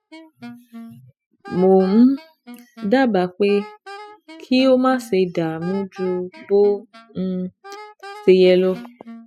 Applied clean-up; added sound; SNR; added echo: classical method spectral subtraction.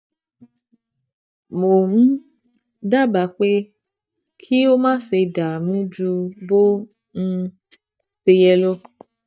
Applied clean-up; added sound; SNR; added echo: neural mask model DeepFilterNet 3.